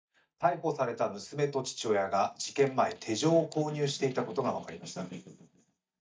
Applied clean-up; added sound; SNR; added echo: neural mask model DeepFilterNet 3.